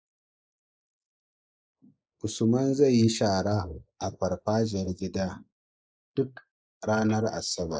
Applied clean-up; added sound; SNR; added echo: neural mask model Resemble Enhance denoiser.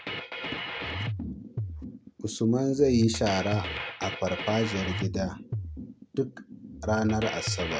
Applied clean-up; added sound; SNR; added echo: none; Drum kit; 6 dB; none.